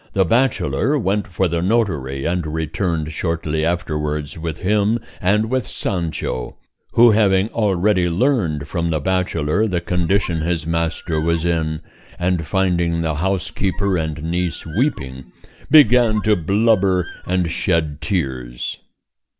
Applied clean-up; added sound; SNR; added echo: none; Squeak; 7 dB; none.